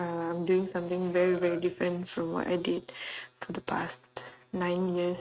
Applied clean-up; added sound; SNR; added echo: neural mask model RNNoise.